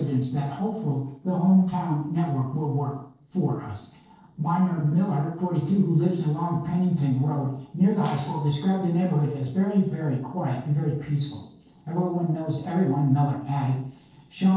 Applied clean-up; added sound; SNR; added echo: neural separator model SepFormer DNS4.